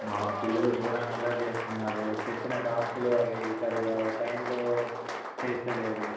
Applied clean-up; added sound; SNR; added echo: none; Applause; 5 dB; reverberation time 1.1 s.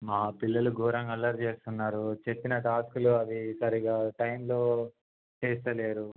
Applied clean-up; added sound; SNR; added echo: none; none; none; none.